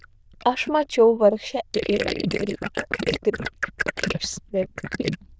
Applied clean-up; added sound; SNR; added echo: neural diffusion model UNIVERSE++.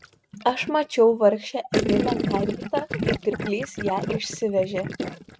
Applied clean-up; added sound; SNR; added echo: neural mask model RNNoise.